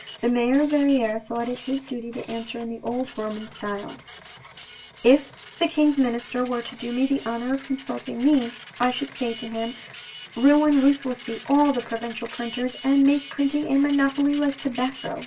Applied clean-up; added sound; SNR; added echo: none; Printer; 11 dB; reverberation time 0.2 s.